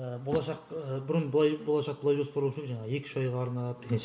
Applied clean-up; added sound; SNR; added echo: none; none; none; none.